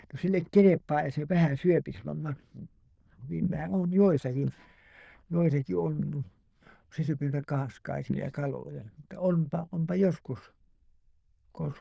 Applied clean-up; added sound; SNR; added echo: neural diffusion model UNIVERSE++.